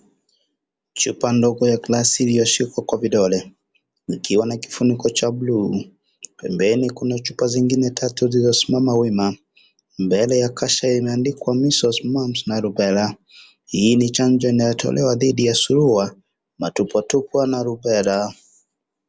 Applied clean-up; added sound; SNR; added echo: none; none; none; none.